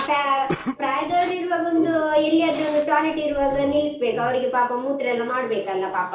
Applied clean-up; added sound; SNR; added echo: none; Respiratory sounds; 14 dB; reverberation time 0.7 s.